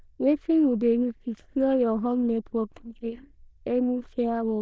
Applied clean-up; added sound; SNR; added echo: neural diffusion model UNIVERSE++.